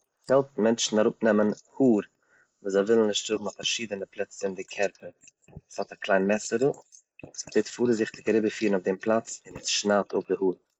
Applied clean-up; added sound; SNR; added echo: neural mask model Resemble Enhance denoiser.